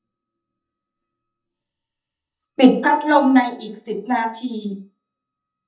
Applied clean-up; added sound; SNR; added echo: neural mask model DeepFilterNet 3.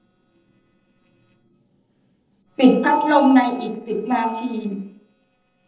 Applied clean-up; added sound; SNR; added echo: neural separator model SepFormer DNS4.